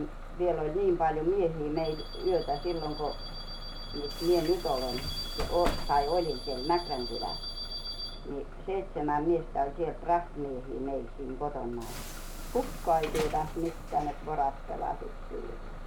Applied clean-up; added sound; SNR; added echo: none; Bus / Alarm; 6 dB; none.